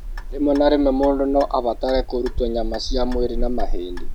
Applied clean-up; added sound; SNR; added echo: none; Clock; 3 dB; none.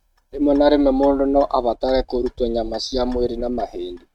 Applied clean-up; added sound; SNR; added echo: neural mask model RNNoise.